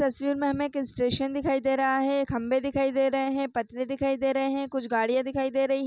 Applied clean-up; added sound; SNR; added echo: none; none; none; none.